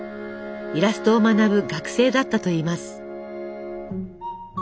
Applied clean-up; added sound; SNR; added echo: none; none; none; none.